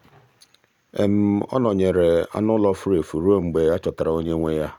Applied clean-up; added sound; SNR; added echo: none; none; none; none.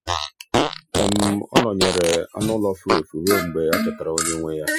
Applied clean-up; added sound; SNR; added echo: classical method Wiener filter.